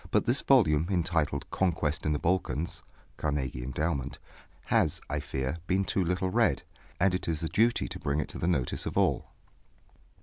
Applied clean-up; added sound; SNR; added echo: none; none; none; none.